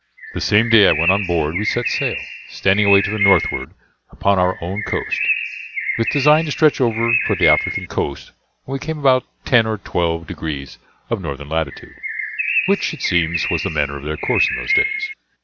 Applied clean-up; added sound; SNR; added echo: none; Bird; 3 dB; none.